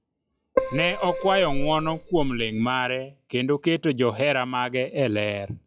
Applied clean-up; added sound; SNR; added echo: classical method log-MMSE.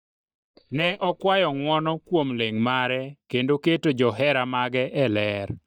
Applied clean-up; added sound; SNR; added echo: neural mask model DeepFilterNet 3.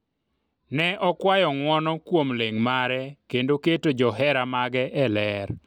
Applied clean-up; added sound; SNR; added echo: none; none; none; none.